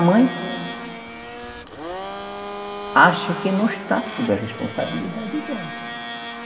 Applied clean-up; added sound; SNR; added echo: none; Domestic sounds, home sounds; 10 dB; reverberation time 2.2 s.